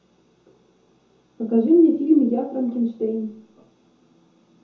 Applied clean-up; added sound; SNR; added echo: none; none; none; reverberation time 0.6 s.